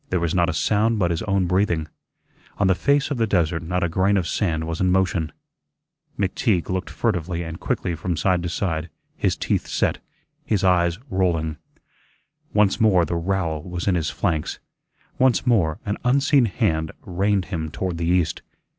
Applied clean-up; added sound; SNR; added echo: none; none; none; none.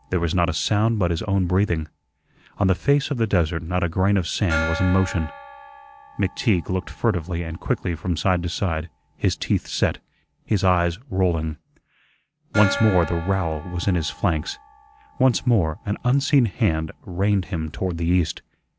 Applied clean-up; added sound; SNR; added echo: none; Gong; 16 dB; none.